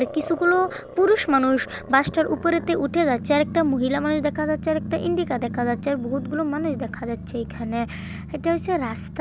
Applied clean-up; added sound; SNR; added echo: none; Growling; 11 dB; none.